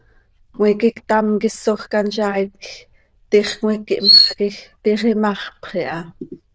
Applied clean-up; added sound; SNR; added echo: neural diffusion model UNIVERSE++.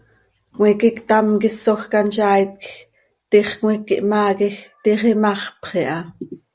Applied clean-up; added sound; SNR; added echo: none; none; none; none.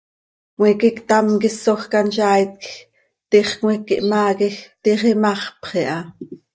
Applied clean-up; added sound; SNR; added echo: neural mask model DeepFilterNet 3.